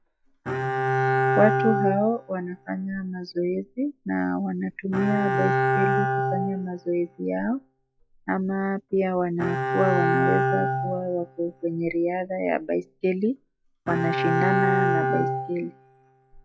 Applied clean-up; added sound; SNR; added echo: classical method log-MMSE.